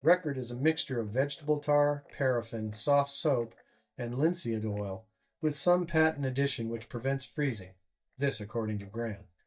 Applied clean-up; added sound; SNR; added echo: neural mask model DeepFilterNet 3.